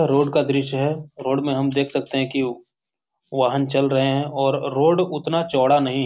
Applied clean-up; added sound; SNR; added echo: none; none; none; none.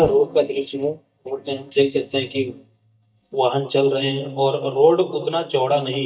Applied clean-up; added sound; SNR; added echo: neural mask model DeepFilterNet 3.